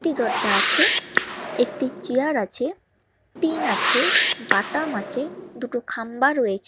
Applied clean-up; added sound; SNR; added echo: none; Whoosh, swoosh, swish; -1 dB; none.